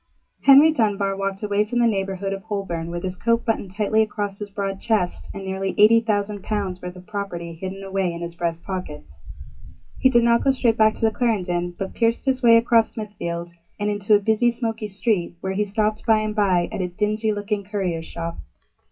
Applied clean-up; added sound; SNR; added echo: classical method WPE with log-MMSE.